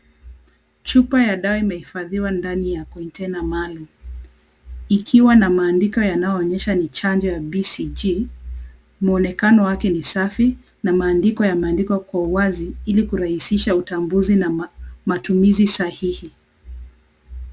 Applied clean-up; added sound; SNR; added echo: none; none; none; none.